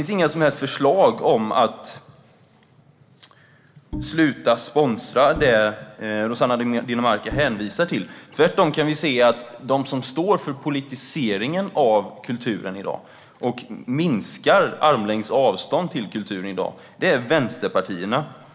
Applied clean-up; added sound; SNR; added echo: none; Bowed string instrument; 14 dB; reverberation time 1.3 s.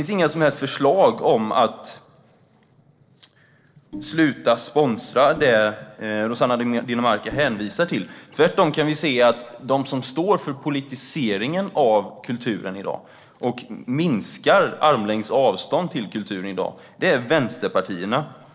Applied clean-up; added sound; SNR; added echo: neural separator model SepFormer DNS4.